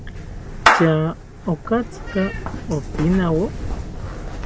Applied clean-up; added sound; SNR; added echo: none; Meow / Clapping; 2 dB; none.